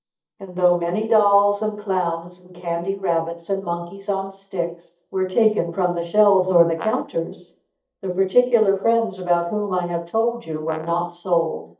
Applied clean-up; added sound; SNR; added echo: neural mask model DeepFilterNet 3.